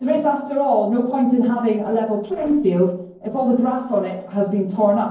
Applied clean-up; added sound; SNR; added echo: neural separator model SepFormer DNS4.